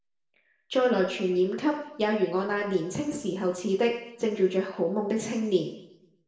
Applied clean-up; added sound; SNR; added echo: none; none; none; reverberation time 0.8 s.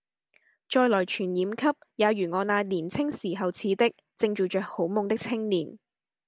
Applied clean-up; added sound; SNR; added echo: none; none; none; none.